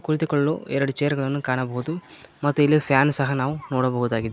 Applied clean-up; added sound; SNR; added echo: none; none; none; none.